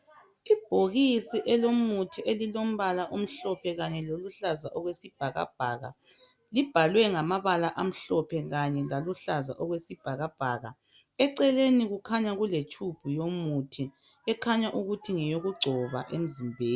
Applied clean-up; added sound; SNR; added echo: none; none; none; none.